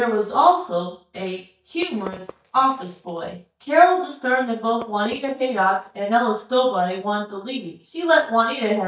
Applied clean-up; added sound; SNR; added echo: neural mask model DeepFilterNet 3.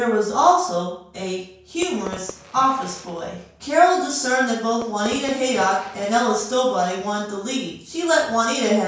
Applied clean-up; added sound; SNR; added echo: none; Fireworks; 19 dB; reverberation time 0.5 s.